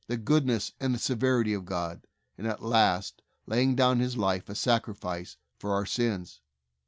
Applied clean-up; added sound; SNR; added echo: none; none; none; none.